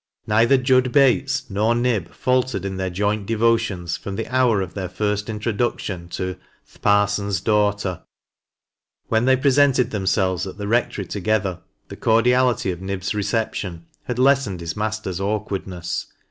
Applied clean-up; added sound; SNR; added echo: none; none; none; none.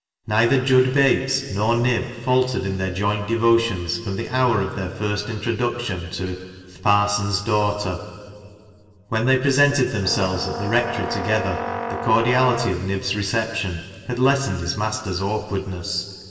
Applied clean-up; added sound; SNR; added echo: none; Brass instrument; 7 dB; reverberation time 2.6 s.